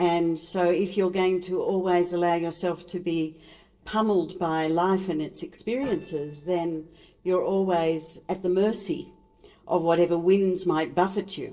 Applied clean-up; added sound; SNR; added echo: neural separator model SepFormer DNS4.